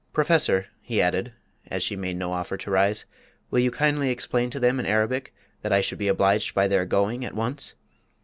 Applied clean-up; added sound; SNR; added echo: none; none; none; none.